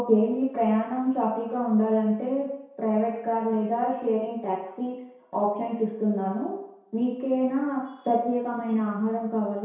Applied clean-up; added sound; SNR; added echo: none; none; none; reverberation time 0.7 s.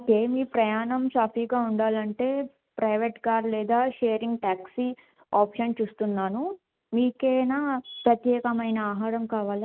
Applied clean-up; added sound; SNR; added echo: none; none; none; none.